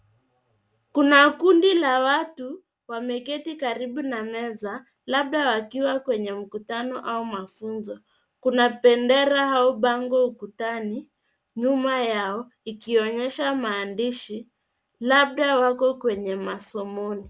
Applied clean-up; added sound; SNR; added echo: none; none; none; none.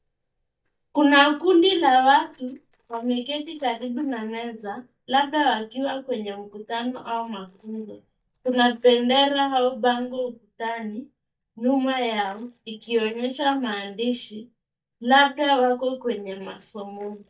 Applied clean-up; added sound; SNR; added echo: neural mask model DeepFilterNet 3.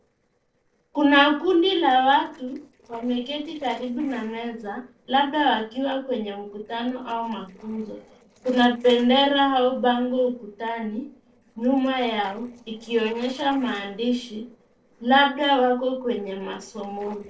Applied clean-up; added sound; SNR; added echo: neural separator model SepFormer DNS4.